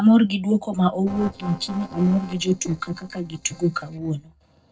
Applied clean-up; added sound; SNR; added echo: neural separator model SepFormer DNS4.